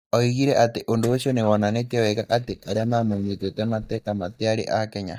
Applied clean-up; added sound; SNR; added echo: neural mask model DeepFilterNet 3.